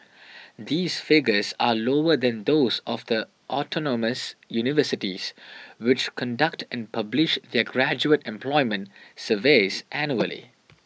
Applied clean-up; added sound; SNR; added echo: none; none; none; none.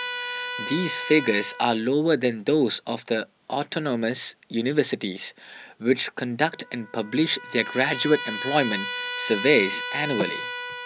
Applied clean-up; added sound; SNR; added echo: none; Trumpet; 9 dB; none.